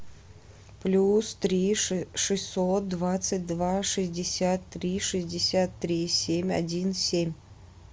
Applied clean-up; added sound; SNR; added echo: none; none; none; none.